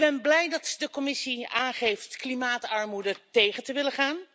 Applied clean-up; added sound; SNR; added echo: none; none; none; none.